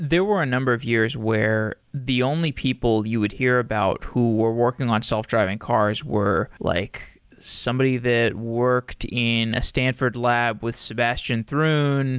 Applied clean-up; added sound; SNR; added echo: none; none; none; none.